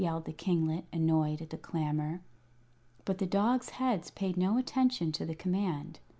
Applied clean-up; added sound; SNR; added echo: none; none; none; none.